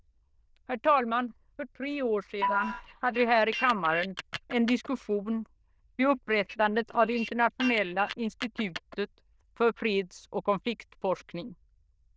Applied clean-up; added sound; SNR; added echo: neural diffusion model UNIVERSE++.